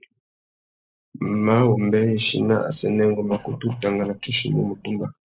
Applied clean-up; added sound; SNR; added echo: neural mask model Resemble Enhance denoiser.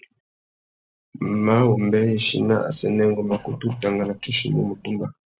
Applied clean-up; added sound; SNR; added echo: none; Cough; 17 dB; none.